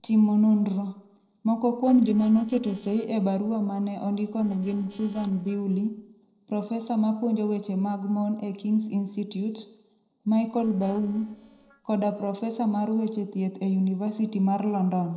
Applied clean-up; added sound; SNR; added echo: neural separator model SepFormer DNS4.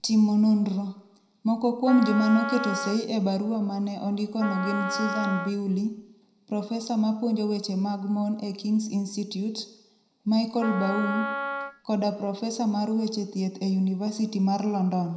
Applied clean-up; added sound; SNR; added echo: none; Wind instrument, woodwind instrument; 7 dB; reverberation time 0.8 s.